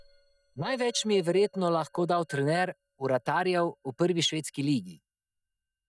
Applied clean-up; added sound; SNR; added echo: neural mask model DeepFilterNet 3.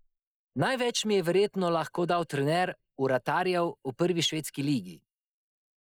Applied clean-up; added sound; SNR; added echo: neural mask model Resemble Enhance denoiser.